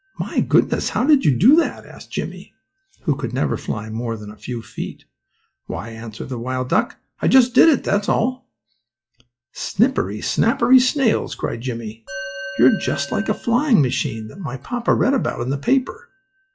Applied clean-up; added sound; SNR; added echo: classical method log-MMSE.